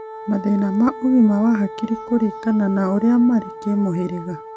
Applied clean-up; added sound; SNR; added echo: none; Wind instrument, woodwind instrument; 15 dB; none.